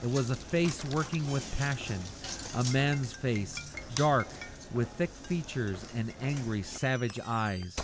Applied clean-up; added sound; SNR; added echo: none; Knock; 11 dB; none.